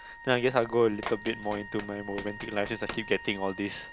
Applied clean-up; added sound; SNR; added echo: none; Wind instrument, woodwind instrument + Run; 12 dB; none.